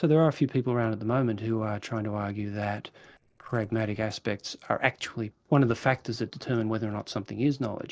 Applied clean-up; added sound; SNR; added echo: neural separator model SepFormer DNS4.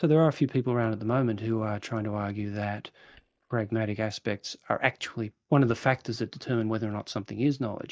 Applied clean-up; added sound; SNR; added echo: neural mask model DeepFilterNet 3.